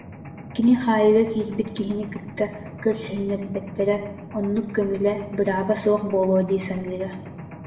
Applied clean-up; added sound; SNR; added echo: none; Mechanisms; 15 dB; reverberation time 0.8 s.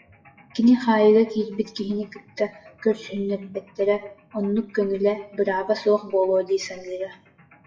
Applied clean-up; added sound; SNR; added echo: classical method WPE with log-MMSE.